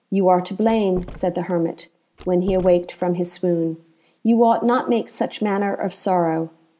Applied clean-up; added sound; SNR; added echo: none; Door; 18 dB; none.